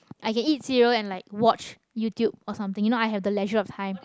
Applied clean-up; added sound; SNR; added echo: none; none; none; none.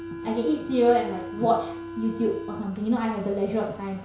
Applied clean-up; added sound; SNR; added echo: none; Subway, metro, underground; 12 dB; reverberation time 0.6 s.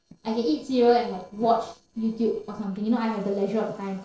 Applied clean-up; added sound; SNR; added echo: neural separator model SepFormer DNS4.